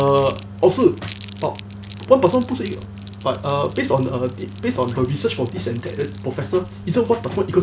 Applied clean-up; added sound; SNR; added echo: none; Crumpling, crinkling; 18 dB; none.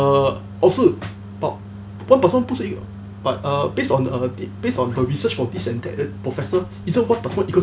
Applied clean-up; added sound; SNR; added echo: none; none; none; none.